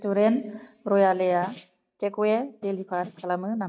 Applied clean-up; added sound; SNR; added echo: neural mask model DeepFilterNet 3.